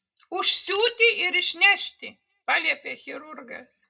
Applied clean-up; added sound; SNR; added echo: none; Crushing; 14 dB; reverberation time 0.2 s.